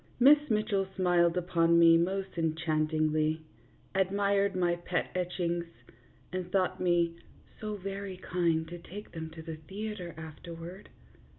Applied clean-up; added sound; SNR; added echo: none; none; none; none.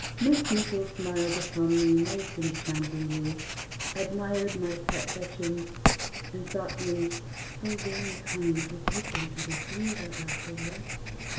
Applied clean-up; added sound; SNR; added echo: none; Writing; 3 dB; reverberation time 0.7 s.